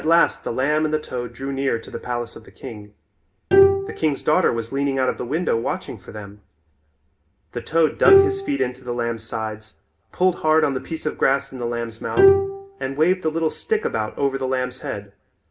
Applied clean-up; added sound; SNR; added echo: none; Bowed string instrument; 0 dB; reverberation time 0.3 s.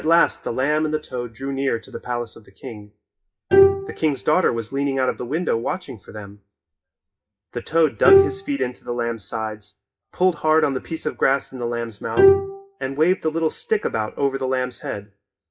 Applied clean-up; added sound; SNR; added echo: classical method WPE with log-MMSE.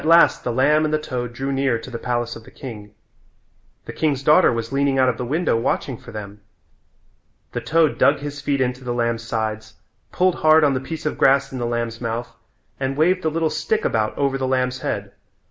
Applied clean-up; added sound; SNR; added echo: none; none; none; none.